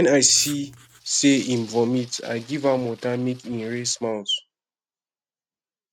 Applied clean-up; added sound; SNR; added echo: neural mask model RNNoise.